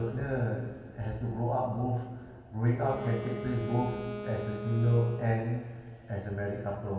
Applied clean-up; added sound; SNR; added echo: none; Wind instrument, woodwind instrument; 11 dB; reverberation time 2.0 s.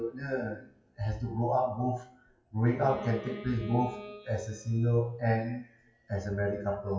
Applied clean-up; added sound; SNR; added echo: classical method WPE with log-MMSE.